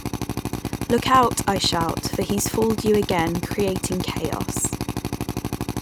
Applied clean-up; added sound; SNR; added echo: none; Drill; 3 dB; none.